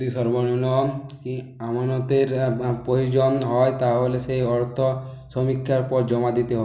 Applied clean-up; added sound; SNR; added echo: none; none; none; none.